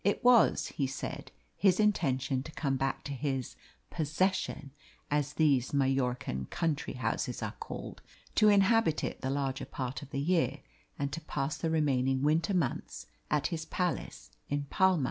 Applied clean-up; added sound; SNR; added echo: none; none; none; none.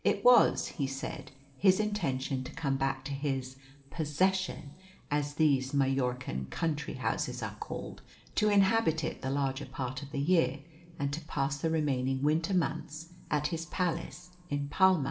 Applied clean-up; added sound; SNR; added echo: none; none; none; reverberation time 1.7 s.